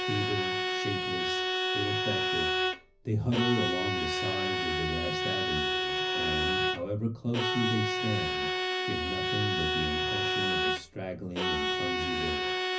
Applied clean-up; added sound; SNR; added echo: none; Bowed string instrument; -4 dB; reverberation time 0.4 s.